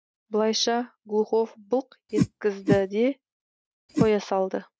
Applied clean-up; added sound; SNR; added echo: neural mask model RNNoise.